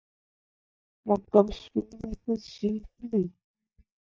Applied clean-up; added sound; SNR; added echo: neural mask model DeepFilterNet 3.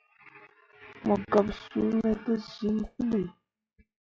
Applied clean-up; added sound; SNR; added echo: classical method log-MMSE.